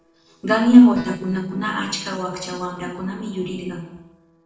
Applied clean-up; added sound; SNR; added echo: neural separator model SepFormer DNS4.